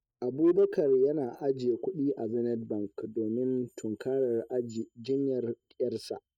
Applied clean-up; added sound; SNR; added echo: neural mask model DeepFilterNet 3.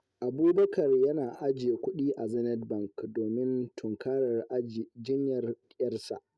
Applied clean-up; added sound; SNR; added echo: none; none; none; none.